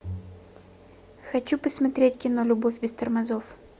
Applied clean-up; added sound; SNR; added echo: none; Bowed string instrument; 19 dB; none.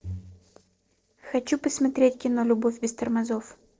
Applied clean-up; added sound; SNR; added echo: neural separator model SepFormer DNS4.